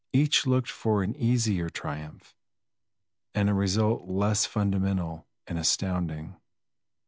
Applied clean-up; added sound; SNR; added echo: none; none; none; none.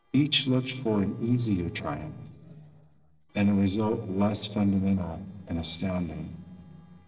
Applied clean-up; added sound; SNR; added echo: neural separator model SepFormer DNS4.